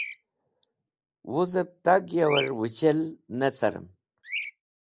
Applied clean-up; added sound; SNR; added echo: neural mask model Resemble Enhance denoiser.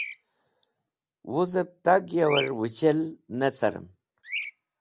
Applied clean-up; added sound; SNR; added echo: none; Bird vocalization, bird call, bird song; 12 dB; none.